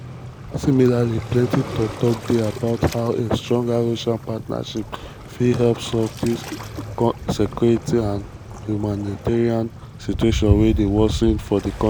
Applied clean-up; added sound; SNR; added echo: none; Waves, surf; 9 dB; none.